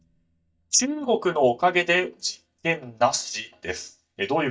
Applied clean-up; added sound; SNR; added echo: neural mask model DeepFilterNet 3.